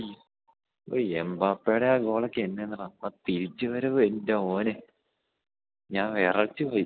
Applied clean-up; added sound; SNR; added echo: none; none; none; none.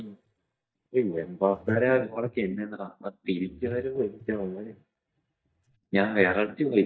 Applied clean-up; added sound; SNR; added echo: neural mask model DeepFilterNet 3.